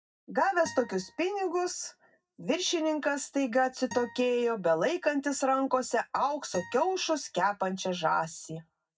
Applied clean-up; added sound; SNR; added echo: none; Acoustic guitar; 20 dB; reverberation time 0.3 s.